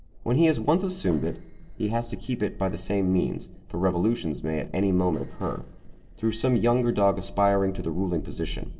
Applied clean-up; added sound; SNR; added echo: neural separator model SepFormer DNS4.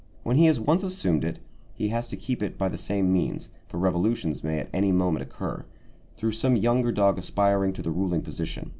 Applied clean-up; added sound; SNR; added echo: none; none; none; none.